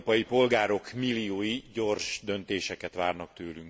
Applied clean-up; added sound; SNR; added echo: none; none; none; none.